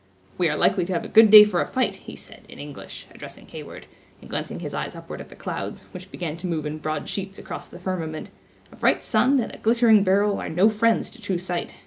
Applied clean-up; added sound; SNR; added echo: none; none; none; none.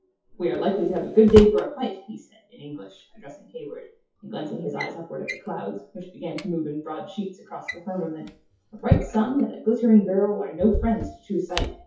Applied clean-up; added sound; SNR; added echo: classical method WPE with log-MMSE.